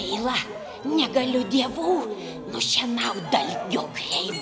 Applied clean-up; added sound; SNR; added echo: none; none; none; none.